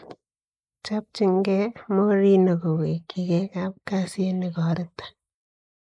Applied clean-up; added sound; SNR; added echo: neural mask model Resemble Enhance denoiser.